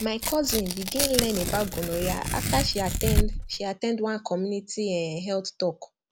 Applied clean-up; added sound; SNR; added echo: none; Tearing; 2 dB; none.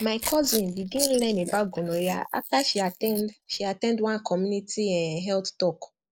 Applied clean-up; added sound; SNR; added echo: neural mask model Resemble Enhance denoiser.